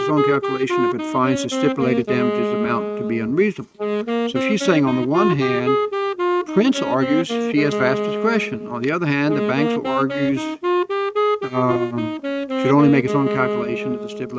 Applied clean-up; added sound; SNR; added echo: neural mask model RNNoise.